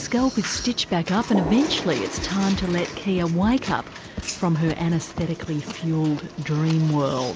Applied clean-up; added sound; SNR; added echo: none; Water; 11 dB; none.